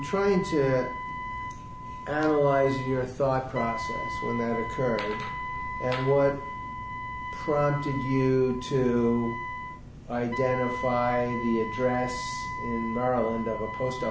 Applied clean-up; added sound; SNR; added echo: none; Wind instrument, woodwind instrument; 8 dB; none.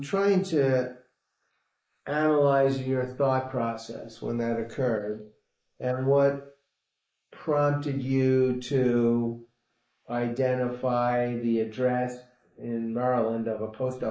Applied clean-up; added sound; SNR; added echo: neural mask model Resemble Enhance denoiser.